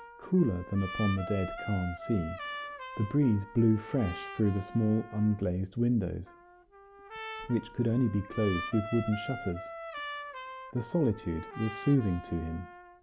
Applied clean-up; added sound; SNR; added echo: none; Trumpet; 12 dB; none.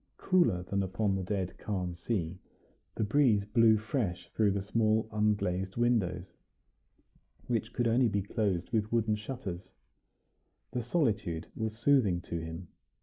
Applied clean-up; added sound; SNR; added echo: neural mask model Resemble Enhance denoiser.